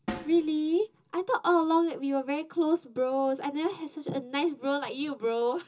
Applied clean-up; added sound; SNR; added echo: none; Snare drum; 15 dB; reverberation time 0.2 s.